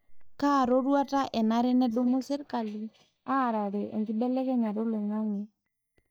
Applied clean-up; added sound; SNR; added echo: neural mask model DeepFilterNet 3.